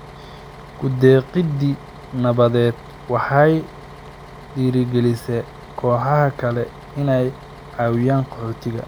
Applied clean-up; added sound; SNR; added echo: none; Bus; 18 dB; none.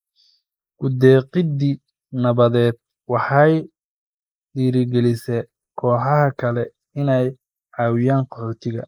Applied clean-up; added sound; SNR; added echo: neural mask model Resemble Enhance denoiser.